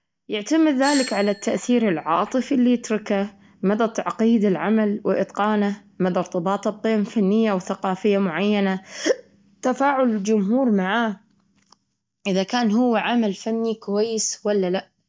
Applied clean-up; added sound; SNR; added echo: none; Doorbell; 9 dB; none.